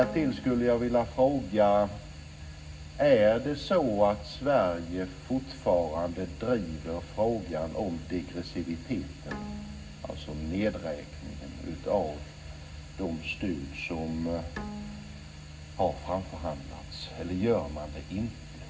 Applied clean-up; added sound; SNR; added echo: none; Bowed string instrument; 17 dB; reverberation time 0.4 s.